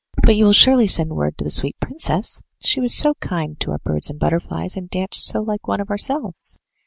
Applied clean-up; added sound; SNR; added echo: none; none; none; none.